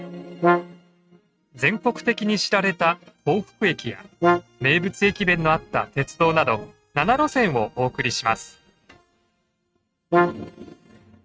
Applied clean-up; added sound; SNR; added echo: neural mask model RNNoise.